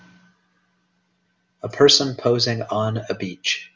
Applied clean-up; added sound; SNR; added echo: none; none; none; none.